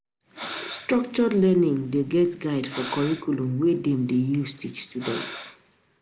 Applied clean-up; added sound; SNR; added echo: none; Breathing; 13 dB; none.